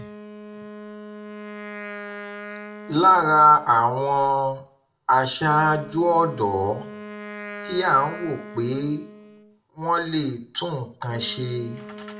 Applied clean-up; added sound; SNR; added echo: none; Wind instrument, woodwind instrument; 16 dB; reverberation time 0.4 s.